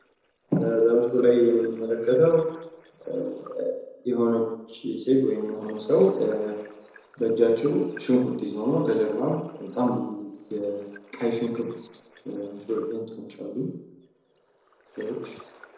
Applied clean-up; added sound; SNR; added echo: neural separator model SepFormer DNS4.